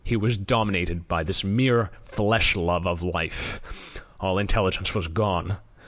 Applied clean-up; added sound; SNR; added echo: none; none; none; none.